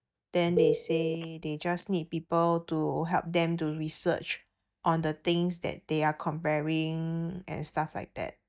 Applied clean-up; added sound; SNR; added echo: neural mask model DeepFilterNet 3.